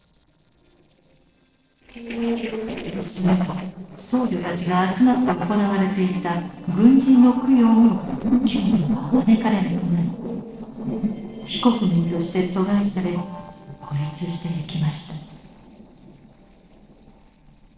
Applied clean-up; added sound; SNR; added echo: neural separator model SepFormer DNS4.